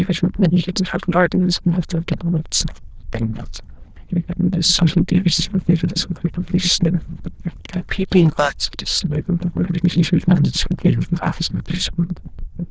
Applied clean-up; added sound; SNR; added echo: neural diffusion model UNIVERSE++.